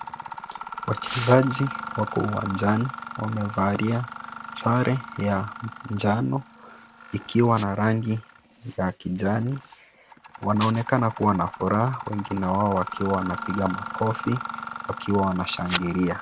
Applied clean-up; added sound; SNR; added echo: none; Mechanisms; 11 dB; none.